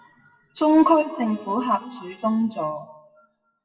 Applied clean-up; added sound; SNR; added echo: classical method WPE with log-MMSE.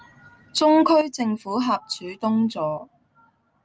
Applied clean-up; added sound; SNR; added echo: none; none; none; none.